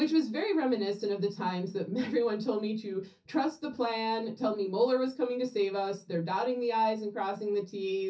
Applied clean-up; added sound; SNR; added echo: none; none; none; reverberation time 0.3 s.